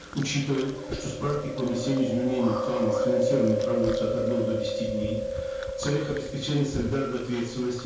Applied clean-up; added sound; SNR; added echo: none; Chewing, mastication; 2 dB; reverberation time 0.5 s.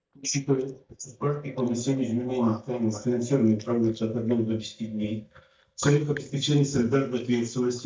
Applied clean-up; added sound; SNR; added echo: neural mask model DeepFilterNet 3.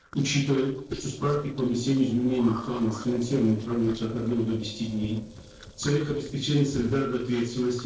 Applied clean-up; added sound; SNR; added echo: neural separator model SepFormer DNS4.